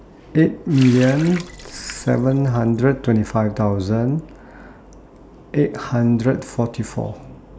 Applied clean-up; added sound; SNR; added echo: none; Water tap, faucet; 17 dB; none.